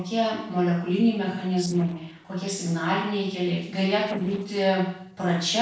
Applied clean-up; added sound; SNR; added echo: neural separator model SepFormer DNS4.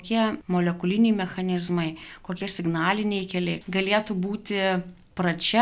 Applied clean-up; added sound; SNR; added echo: none; none; none; none.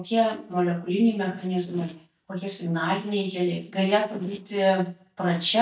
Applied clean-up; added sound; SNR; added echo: neural mask model DeepFilterNet 3.